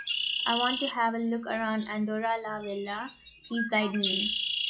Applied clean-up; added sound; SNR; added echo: classical method log-MMSE.